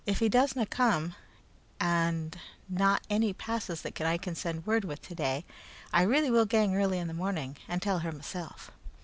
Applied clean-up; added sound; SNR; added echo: none; none; none; none.